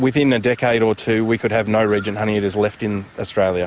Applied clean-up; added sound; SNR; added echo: none; none; none; none.